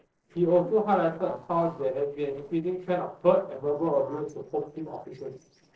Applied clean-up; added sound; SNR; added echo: neural separator model SepFormer DNS4.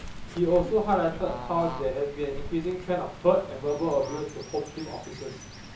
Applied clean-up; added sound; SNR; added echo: none; Bird / Fowl; 11 dB; reverberation time 0.6 s.